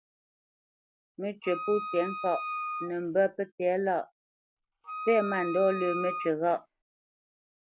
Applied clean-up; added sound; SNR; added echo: none; Wind instrument, woodwind instrument; 7 dB; none.